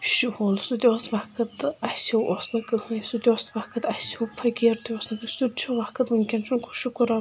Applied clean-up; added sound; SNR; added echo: none; none; none; none.